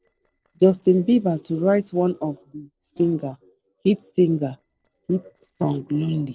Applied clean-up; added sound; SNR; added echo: neural separator model SepFormer DNS4.